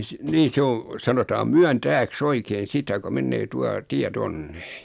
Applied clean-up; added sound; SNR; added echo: none; none; none; none.